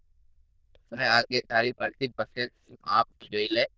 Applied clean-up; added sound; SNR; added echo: neural diffusion model UNIVERSE++.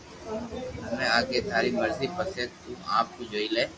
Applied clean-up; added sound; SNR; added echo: none; Thunder; 19 dB; none.